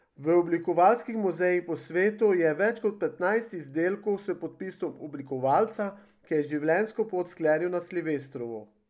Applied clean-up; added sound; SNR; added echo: none; none; none; none.